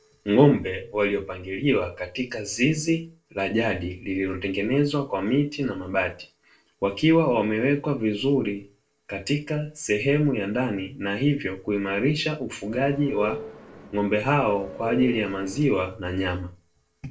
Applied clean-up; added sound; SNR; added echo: neural separator model SepFormer DNS4.